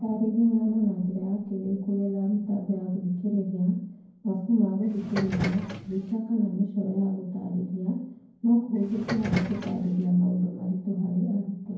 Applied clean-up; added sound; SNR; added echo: none; Subway, metro, underground; 9 dB; reverberation time 0.9 s.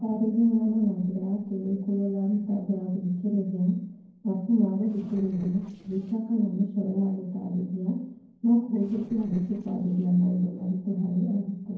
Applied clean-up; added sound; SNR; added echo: neural separator model SepFormer DNS4.